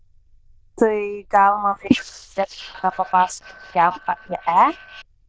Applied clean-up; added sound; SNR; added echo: neural diffusion model UNIVERSE++.